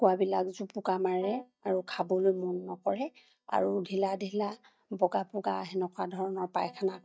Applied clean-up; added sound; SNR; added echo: neural mask model DeepFilterNet 3.